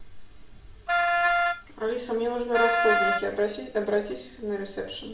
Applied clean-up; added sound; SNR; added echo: none; Wind instrument, woodwind instrument; -4 dB; reverberation time 0.5 s.